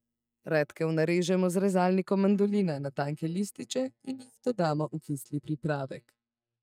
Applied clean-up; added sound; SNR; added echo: neural mask model DeepFilterNet 3.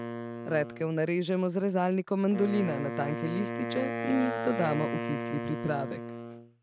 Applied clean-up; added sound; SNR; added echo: none; Wind instrument, woodwind instrument; 6 dB; none.